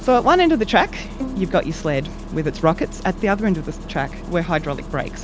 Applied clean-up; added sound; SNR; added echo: none; Bowed string instrument + Engine starting; 11 dB; none.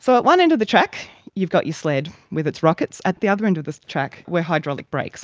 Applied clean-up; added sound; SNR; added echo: none; none; none; none.